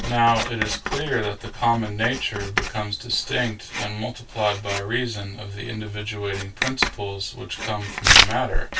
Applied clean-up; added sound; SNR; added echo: none; Writing; 0 dB; reverberation time 0.1 s.